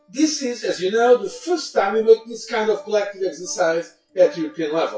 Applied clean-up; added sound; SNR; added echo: classical method WPE with log-MMSE.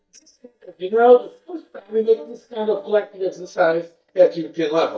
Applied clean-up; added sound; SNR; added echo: neural mask model DeepFilterNet 3.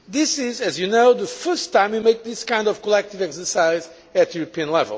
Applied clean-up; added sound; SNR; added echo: none; none; none; none.